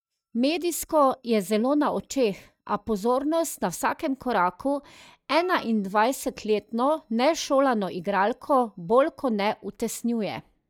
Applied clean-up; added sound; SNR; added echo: neural mask model DeepFilterNet 3.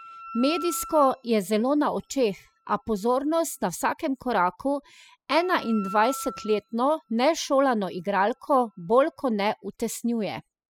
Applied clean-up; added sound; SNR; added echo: classical method spectral subtraction.